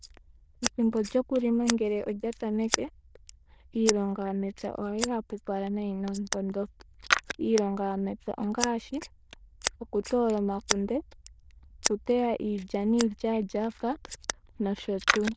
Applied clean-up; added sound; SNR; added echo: neural diffusion model UNIVERSE++.